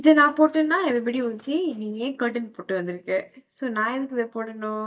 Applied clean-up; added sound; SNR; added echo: neural mask model DeepFilterNet 3.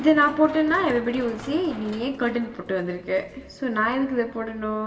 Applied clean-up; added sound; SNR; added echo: none; Run; 18 dB; reverberation time 1.1 s.